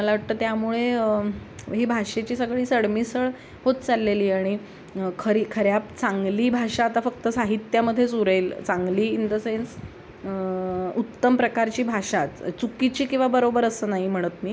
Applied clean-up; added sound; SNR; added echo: none; none; none; none.